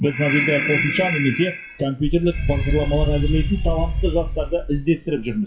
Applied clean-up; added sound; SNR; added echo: classical method WPE with log-MMSE.